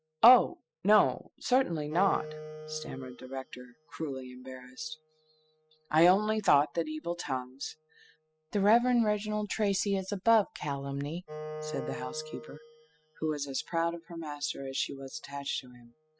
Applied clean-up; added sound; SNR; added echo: classical method spectral subtraction.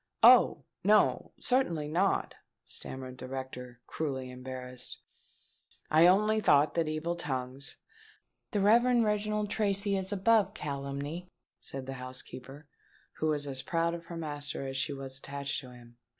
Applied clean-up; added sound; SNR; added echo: none; none; none; none.